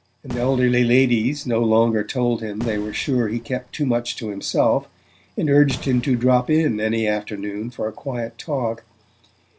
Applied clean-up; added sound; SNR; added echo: none; Fireworks; 18 dB; none.